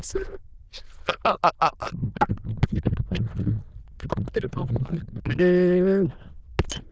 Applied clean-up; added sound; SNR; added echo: neural diffusion model UNIVERSE++.